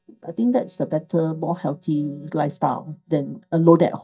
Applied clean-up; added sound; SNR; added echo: neural mask model DeepFilterNet 3.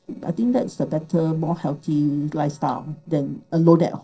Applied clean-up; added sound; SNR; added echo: neural separator model SepFormer DNS4.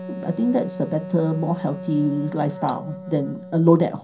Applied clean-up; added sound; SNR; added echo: none; Wind instrument, woodwind instrument; 12 dB; reverberation time 0.3 s.